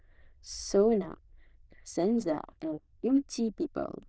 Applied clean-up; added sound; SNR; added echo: neural diffusion model UNIVERSE++.